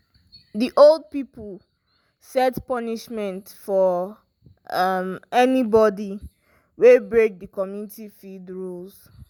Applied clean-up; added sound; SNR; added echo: none; none; none; none.